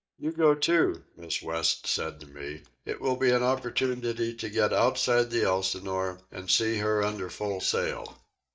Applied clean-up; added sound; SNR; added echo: neural mask model DeepFilterNet 3.